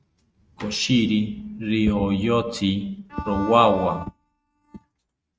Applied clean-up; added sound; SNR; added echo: neural mask model RNNoise.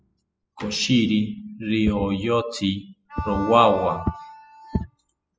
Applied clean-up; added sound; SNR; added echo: classical method spectral subtraction.